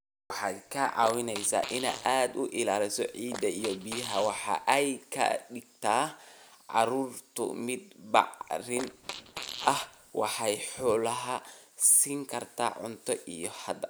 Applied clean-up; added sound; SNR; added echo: none; Fart; 12 dB; none.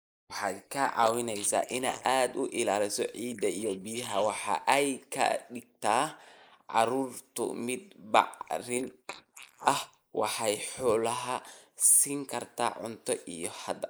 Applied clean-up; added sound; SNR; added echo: neural mask model Resemble Enhance denoiser.